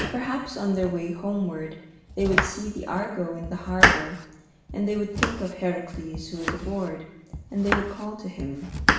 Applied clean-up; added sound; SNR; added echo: none; Domestic sounds, home sounds; -1 dB; reverberation time 0.9 s.